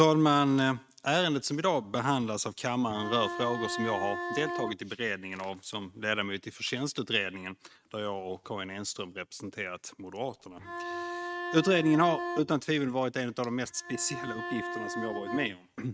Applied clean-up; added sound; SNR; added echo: neural mask model RNNoise.